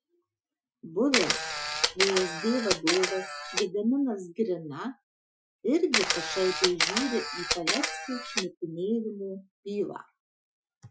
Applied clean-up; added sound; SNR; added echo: classical method Wiener filter.